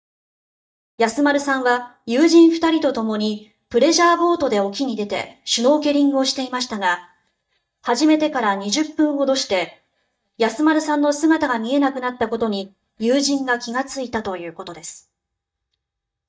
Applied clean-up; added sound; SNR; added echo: neural mask model DeepFilterNet 3.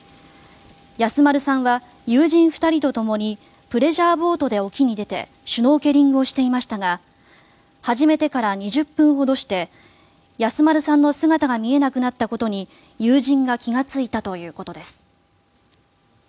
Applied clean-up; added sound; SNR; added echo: none; none; none; none.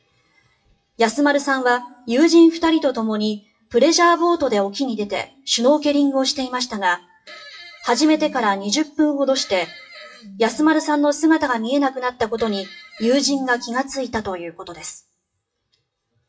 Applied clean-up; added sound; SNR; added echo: classical method WPE with log-MMSE.